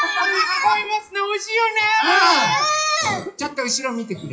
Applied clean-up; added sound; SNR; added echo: classical method WPE with log-MMSE.